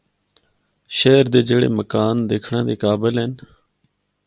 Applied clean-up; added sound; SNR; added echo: none; none; none; none.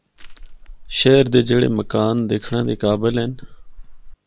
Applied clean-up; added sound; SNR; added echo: none; Crushing; 15 dB; none.